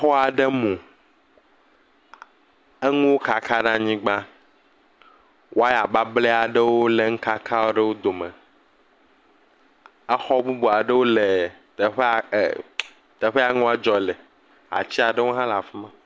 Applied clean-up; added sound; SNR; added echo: none; none; none; none.